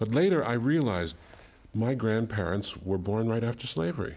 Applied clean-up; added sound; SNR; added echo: none; none; none; none.